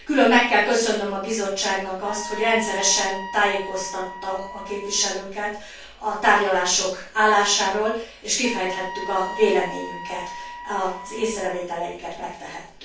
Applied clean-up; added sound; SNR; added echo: none; Wind instrument, woodwind instrument; 12 dB; reverberation time 0.3 s.